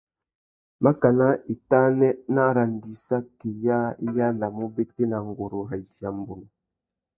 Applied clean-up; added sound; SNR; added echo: neural mask model DeepFilterNet 3.